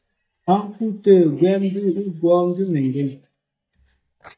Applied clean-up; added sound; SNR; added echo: neural mask model DeepFilterNet 3.